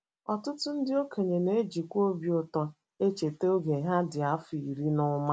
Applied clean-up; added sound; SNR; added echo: none; none; none; none.